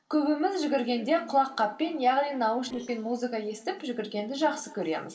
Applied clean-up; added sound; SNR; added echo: neural separator model SepFormer DNS4.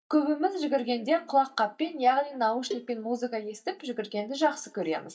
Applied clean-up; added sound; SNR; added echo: neural mask model DeepFilterNet 3.